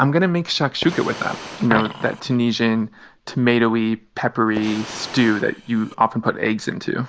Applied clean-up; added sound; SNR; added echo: none; Coin (dropping) + Fire; 14 dB; none.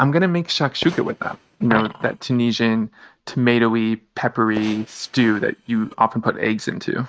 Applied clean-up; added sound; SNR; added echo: neural mask model RNNoise.